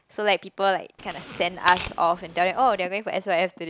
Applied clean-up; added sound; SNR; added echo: none; Tearing; 11 dB; none.